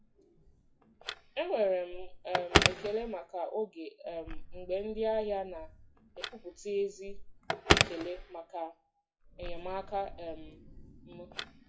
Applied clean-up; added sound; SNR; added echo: classical method WPE with log-MMSE.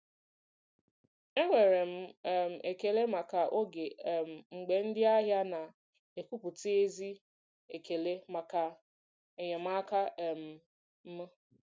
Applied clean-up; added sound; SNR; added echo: none; none; none; none.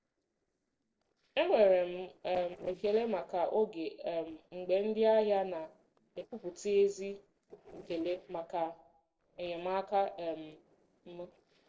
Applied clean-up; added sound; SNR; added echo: neural separator model SepFormer DNS4.